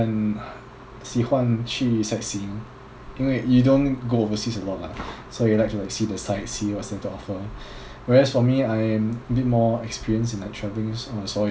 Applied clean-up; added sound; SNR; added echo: none; none; none; none.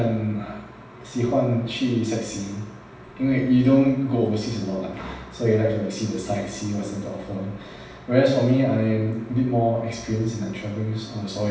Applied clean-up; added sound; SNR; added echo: none; none; none; reverberation time 0.9 s.